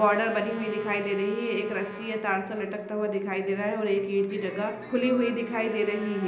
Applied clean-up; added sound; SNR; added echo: none; Trumpet; 19 dB; reverberation time 0.9 s.